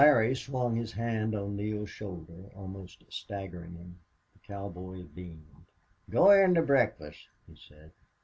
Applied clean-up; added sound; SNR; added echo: none; none; none; none.